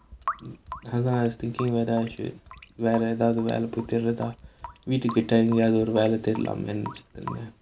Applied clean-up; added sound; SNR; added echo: none; Drip / Sink (filling or washing) / Water tap, faucet; 16 dB; none.